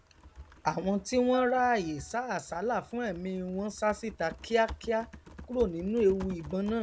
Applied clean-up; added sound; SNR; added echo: none; Piano + Typing; 16 dB; none.